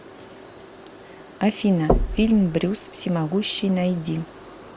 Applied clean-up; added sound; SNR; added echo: none; Knock; 4 dB; none.